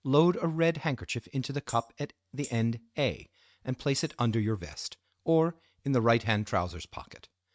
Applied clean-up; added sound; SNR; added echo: neural mask model RNNoise.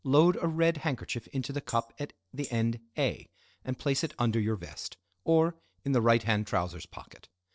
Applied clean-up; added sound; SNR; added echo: neural separator model SepFormer DNS4.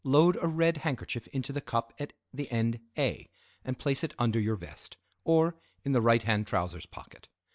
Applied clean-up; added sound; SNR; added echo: neural mask model Resemble Enhance denoiser.